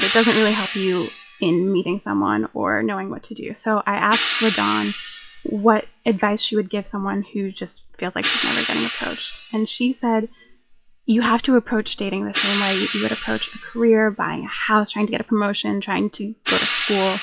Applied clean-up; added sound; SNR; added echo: classical method WPE with log-MMSE.